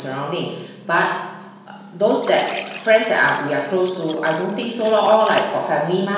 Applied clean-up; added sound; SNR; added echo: none; Fill (with liquid); 15 dB; reverberation time 1.1 s.